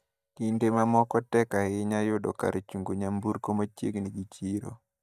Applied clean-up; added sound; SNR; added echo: neural mask model DeepFilterNet 3.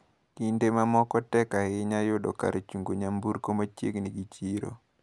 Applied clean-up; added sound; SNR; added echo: none; none; none; none.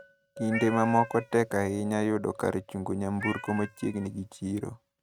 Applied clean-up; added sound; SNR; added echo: neural mask model RNNoise.